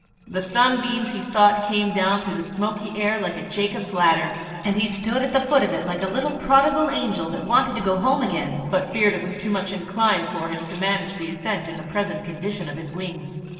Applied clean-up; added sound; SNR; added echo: neural separator model SepFormer DNS4.